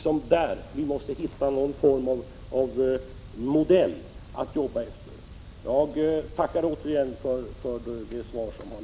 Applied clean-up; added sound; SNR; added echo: none; none; none; none.